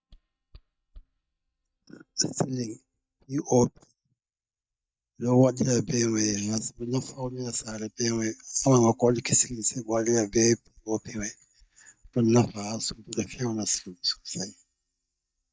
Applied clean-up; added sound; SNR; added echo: neural mask model DeepFilterNet 3.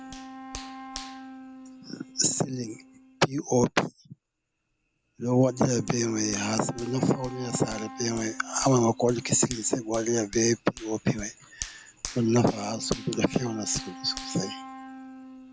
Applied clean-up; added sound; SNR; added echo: none; Wind instrument, woodwind instrument + Hands; 14 dB; none.